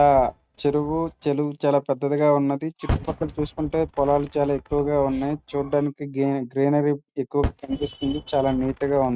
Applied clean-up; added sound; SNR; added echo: neural mask model RNNoise.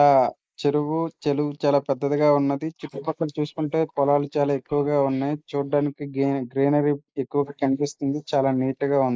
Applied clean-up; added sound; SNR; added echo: neural mask model Resemble Enhance denoiser.